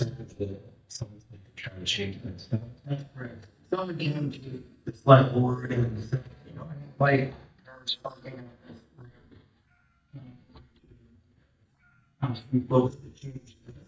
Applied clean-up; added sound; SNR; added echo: neural mask model DeepFilterNet 3.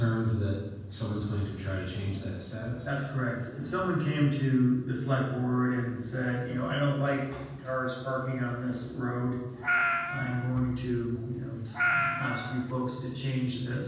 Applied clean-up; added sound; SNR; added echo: none; Meow; 1 dB; reverberation time 1.2 s.